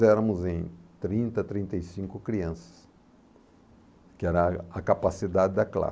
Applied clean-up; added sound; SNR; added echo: none; none; none; none.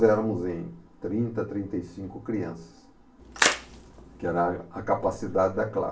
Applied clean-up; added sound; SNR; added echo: none; Splash, splatter; 1 dB; reverberation time 0.3 s.